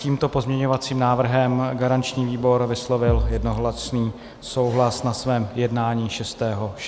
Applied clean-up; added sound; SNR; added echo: none; Bass drum; 5 dB; none.